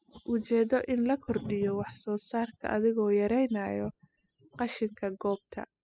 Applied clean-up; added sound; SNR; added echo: classical method spectral subtraction.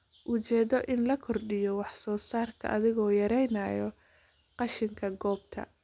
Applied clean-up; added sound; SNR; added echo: none; none; none; none.